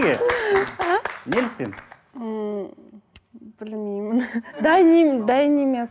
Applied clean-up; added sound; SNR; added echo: none; none; none; none.